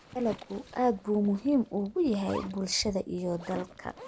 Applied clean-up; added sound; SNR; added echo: none; Zipper (clothing); 17 dB; none.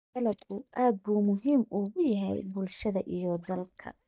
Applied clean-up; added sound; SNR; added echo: neural mask model DeepFilterNet 3.